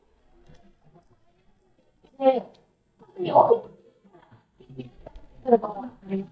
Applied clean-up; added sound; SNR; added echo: neural mask model DeepFilterNet 3.